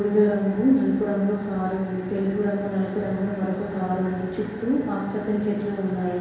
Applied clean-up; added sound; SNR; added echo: none; none; none; reverberation time 1.2 s.